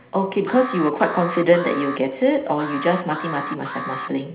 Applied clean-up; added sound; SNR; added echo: none; Alarm; 10 dB; reverberation time 0.5 s.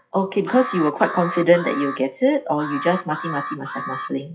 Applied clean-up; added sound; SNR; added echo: classical method WPE with log-MMSE.